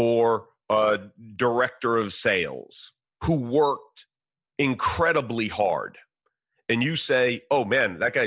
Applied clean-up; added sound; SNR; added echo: none; none; none; none.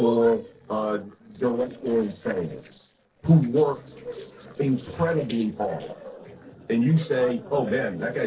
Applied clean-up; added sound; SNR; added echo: neural separator model SepFormer DNS4.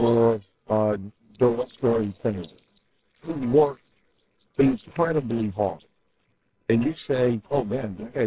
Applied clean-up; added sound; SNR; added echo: neural separator model SepFormer WHAMR!.